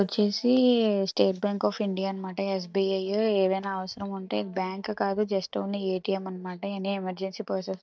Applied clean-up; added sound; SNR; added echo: neural mask model DeepFilterNet 3.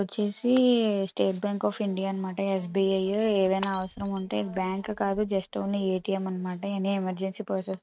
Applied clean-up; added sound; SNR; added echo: neural mask model RNNoise.